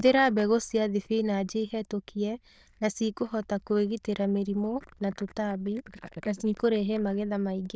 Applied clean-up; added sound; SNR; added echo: neural diffusion model UNIVERSE++.